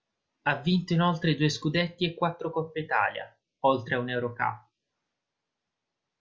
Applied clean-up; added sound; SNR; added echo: none; none; none; none.